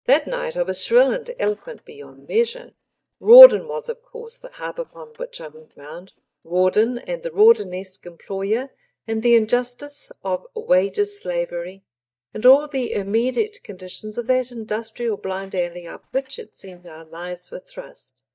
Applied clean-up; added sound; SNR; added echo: neural mask model DeepFilterNet 3.